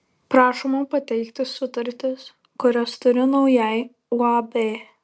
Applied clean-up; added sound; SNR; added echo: none; none; none; none.